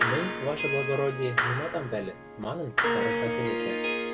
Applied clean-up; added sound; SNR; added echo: none; Clapping + Harp; -3 dB; none.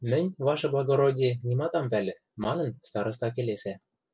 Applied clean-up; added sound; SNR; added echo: none; none; none; none.